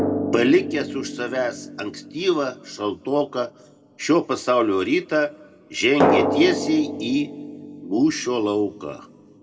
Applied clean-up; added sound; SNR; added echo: none; Drum; 5 dB; reverberation time 1.0 s.